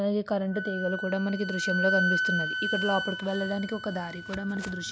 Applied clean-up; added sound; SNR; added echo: none; Wind instrument, woodwind instrument; 3 dB; none.